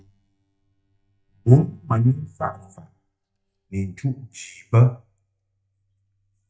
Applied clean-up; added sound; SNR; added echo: neural mask model DeepFilterNet 3.